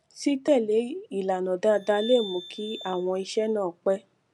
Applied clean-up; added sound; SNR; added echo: none; Glass; 16 dB; none.